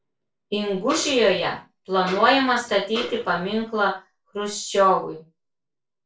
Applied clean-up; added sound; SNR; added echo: neural separator model SepFormer DNS4.